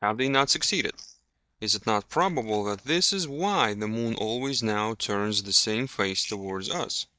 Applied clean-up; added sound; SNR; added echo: neural mask model DeepFilterNet 3.